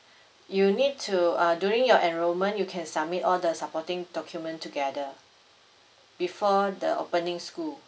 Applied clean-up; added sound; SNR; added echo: none; none; none; none.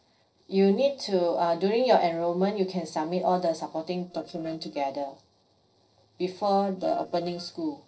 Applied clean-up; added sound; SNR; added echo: neural separator model SepFormer DNS4.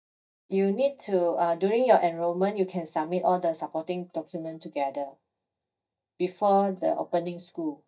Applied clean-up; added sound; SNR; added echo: neural mask model DeepFilterNet 3.